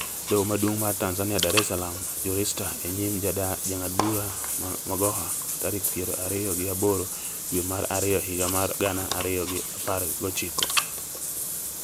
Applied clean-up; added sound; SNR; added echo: none; Bathtub (filling or washing) / Water; 1 dB; none.